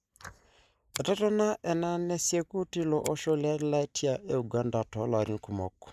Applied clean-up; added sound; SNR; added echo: neural mask model Resemble Enhance denoiser.